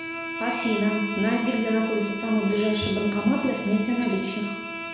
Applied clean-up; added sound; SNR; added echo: none; Bowed string instrument; 8 dB; reverberation time 1.0 s.